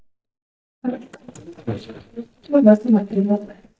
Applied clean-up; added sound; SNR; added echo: neural mask model DeepFilterNet 3.